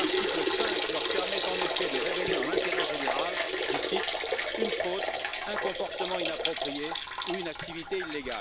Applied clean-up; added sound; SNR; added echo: none; Liquid; -5 dB; none.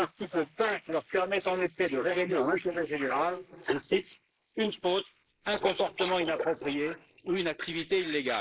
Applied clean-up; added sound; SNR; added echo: neural mask model Resemble Enhance denoiser.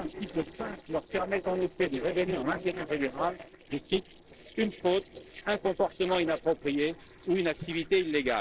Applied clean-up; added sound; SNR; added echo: neural separator model SepFormer DNS4.